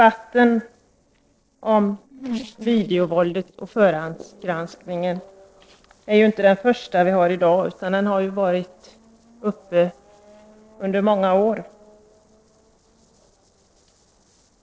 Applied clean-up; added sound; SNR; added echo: neural separator model SepFormer DNS4.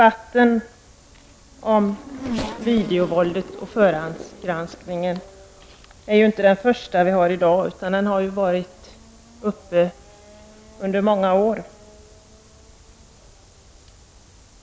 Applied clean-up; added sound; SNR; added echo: none; Race car, auto racing / Accelerating, revving, vroom; 17 dB; none.